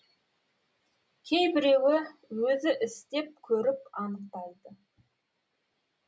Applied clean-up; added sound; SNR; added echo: none; none; none; none.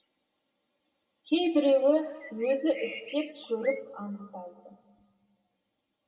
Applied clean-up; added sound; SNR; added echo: none; Bird; 14 dB; reverberation time 2.4 s.